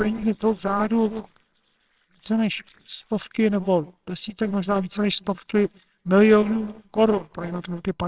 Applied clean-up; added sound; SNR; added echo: neural separator model SepFormer WHAMR!.